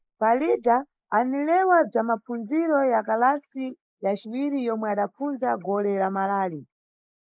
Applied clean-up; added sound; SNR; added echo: neural mask model Resemble Enhance denoiser.